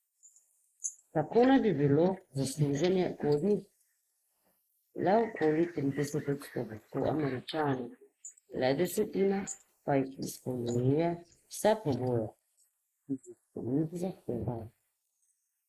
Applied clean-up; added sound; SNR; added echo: neural mask model Resemble Enhance denoiser.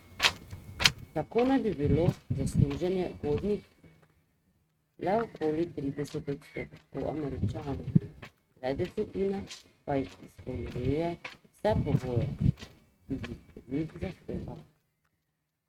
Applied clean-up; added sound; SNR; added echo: neural mask model RNNoise.